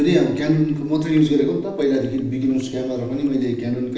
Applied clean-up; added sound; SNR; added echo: neural separator model SepFormer DNS4.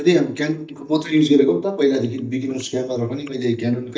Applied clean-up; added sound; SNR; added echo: neural mask model DeepFilterNet 3.